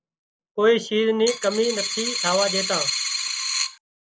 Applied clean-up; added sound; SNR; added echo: none; Coin (dropping); 2 dB; none.